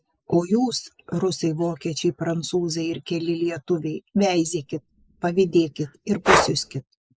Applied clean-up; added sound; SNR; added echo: neural mask model Resemble Enhance denoiser.